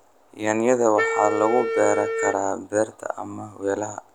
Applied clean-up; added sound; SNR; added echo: none; Wind instrument, woodwind instrument; 4 dB; none.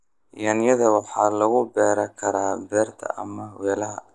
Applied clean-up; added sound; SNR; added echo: neural mask model Resemble Enhance denoiser.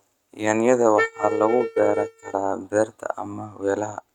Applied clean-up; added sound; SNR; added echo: neural mask model RNNoise.